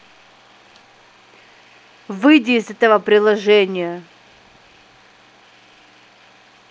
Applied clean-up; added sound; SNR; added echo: none; none; none; none.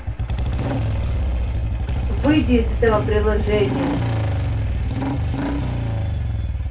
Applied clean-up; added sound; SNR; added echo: none; Engine starting / Motorcycle; -4 dB; reverberation time 0.2 s.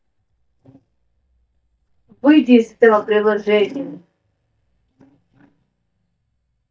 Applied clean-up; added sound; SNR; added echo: neural mask model DeepFilterNet 3.